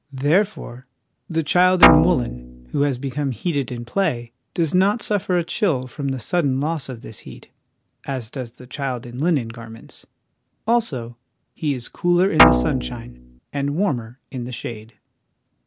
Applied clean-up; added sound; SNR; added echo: none; Guitar; -5 dB; none.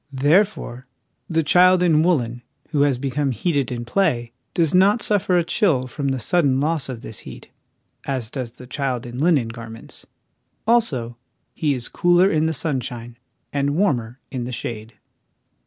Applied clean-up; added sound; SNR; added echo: none; none; none; none.